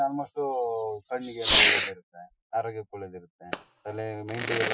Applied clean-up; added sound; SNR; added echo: classical method Wiener filter.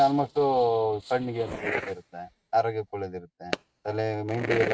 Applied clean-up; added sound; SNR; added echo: neural mask model RNNoise.